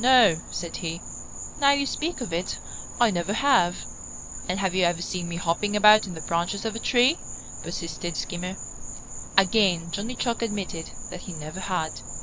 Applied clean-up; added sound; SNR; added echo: none; Insect; 10 dB; none.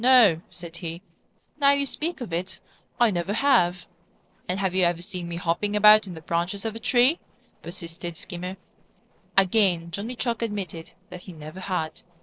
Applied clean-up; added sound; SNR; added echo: neural separator model SepFormer DNS4.